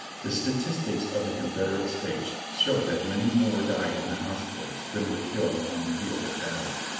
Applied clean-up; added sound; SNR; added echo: none; Hiss; 7 dB; reverberation time 0.7 s.